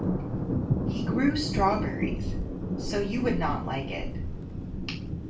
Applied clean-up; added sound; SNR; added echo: none; Thunder; -1 dB; reverberation time 0.3 s.